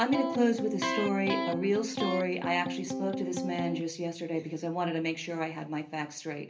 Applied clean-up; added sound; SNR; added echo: none; Electric guitar; 2 dB; reverberation time 0.3 s.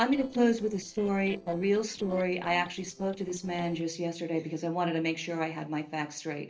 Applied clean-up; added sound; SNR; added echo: neural separator model SepFormer DNS4.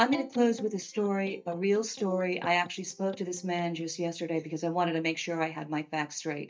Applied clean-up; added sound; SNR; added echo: neural mask model DeepFilterNet 3.